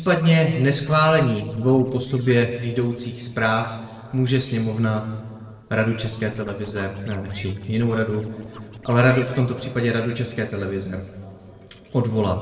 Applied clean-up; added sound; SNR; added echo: neural separator model SepFormer DNS4.